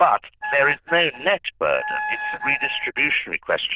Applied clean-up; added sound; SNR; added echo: neural diffusion model UNIVERSE++.